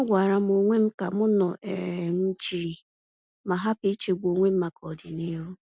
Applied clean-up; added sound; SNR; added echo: none; none; none; none.